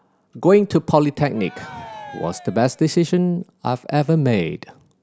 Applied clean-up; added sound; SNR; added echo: none; Cheering; 19 dB; none.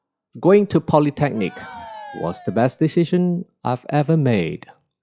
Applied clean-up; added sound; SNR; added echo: classical method log-MMSE.